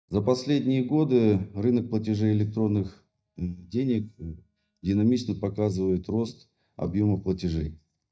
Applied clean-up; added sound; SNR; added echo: neural mask model DeepFilterNet 3.